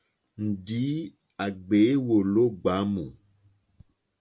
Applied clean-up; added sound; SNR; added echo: none; none; none; none.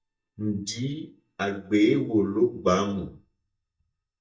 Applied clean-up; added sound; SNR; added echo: neural mask model DeepFilterNet 3.